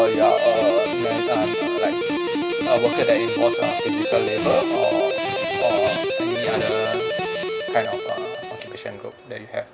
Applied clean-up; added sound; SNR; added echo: none; Guitar; 0 dB; none.